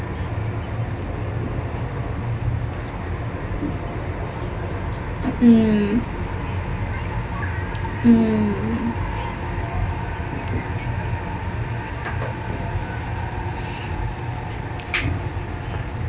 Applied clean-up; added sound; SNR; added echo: none; none; none; none.